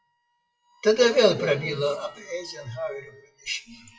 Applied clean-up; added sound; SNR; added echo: classical method WPE with log-MMSE.